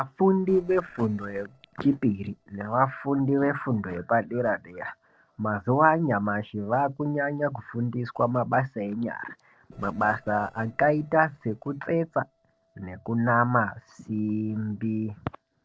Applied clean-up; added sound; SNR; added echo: neural separator model SepFormer DNS4.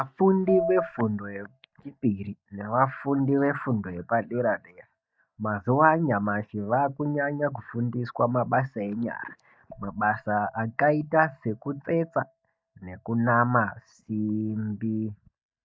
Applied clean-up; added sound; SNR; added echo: neural mask model DeepFilterNet 3.